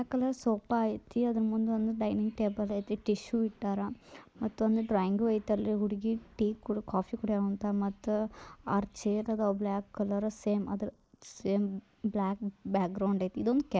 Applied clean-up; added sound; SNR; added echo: neural mask model Resemble Enhance denoiser.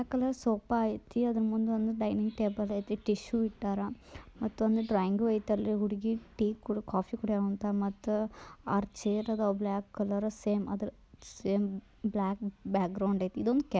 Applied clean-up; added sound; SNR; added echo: none; none; none; none.